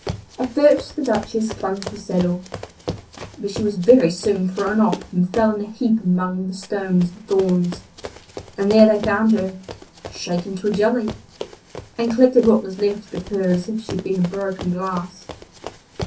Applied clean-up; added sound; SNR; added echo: none; Run; 15 dB; reverberation time 0.3 s.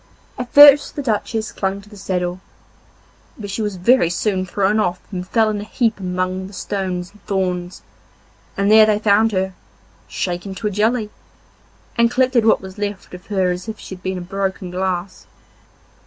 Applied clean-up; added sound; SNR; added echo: none; none; none; none.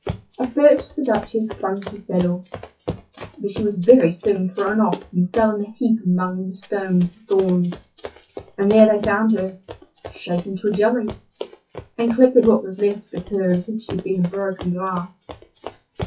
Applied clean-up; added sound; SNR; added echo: classical method WPE with log-MMSE.